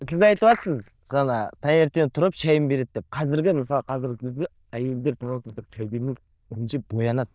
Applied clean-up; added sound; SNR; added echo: neural diffusion model UNIVERSE++.